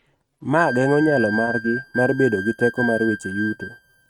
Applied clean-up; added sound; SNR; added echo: neural mask model RNNoise.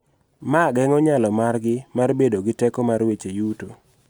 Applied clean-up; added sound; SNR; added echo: none; none; none; none.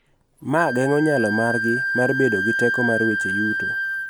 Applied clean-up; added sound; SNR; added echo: none; Wind instrument, woodwind instrument; 2 dB; none.